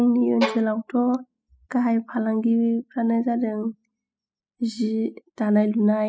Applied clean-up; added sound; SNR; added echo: classical method spectral subtraction.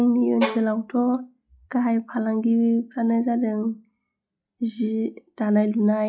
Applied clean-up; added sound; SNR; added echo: classical method log-MMSE.